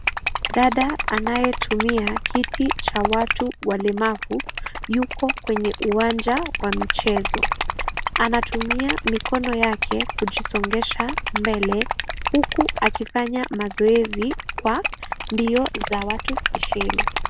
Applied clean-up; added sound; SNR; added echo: none; Liquid; 2 dB; none.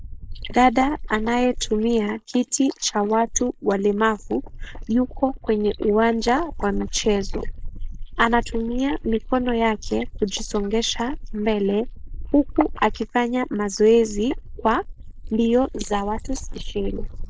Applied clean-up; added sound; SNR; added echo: neural mask model Resemble Enhance denoiser.